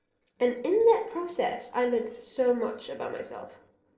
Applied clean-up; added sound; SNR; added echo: neural separator model SepFormer DNS4.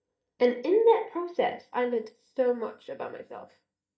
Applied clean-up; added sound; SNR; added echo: neural mask model DeepFilterNet 3.